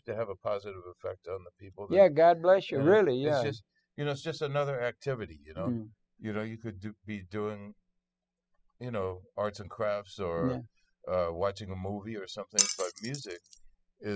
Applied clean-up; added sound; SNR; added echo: classical method spectral subtraction.